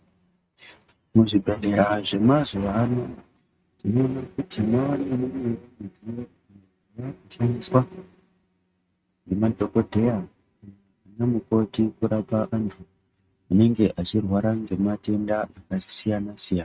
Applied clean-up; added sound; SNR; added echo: neural mask model RNNoise.